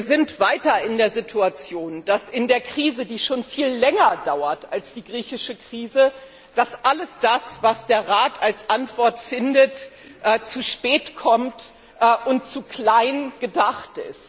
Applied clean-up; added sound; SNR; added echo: none; none; none; none.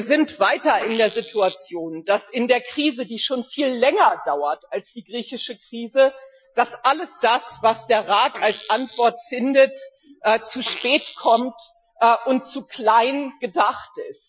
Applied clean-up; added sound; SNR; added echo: classical method Wiener filter.